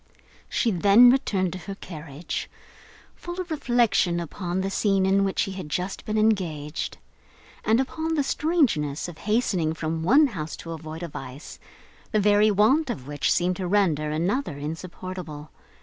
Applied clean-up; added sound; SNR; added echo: none; none; none; none.